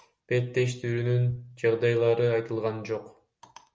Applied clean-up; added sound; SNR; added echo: none; none; none; none.